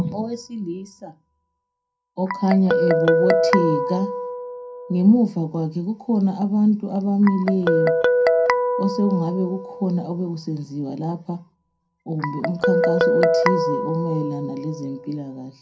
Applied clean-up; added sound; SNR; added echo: none; Guitar; 1 dB; reverberation time 0.2 s.